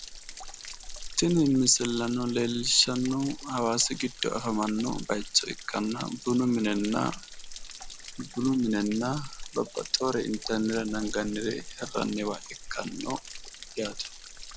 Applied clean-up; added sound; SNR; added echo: none; Stream / Trickle, dribble / Splash, splatter; 12 dB; none.